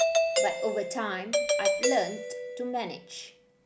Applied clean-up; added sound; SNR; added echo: none; Doorbell; -4 dB; none.